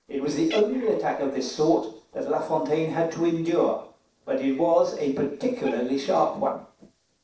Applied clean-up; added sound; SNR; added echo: neural separator model SepFormer DNS4.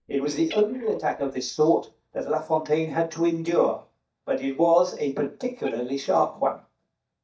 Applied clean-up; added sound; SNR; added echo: neural mask model DeepFilterNet 3.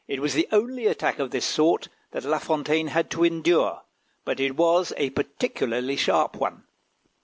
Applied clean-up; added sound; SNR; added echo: none; none; none; none.